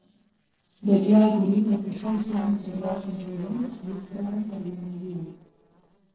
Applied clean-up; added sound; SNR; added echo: neural separator model SepFormer DNS4.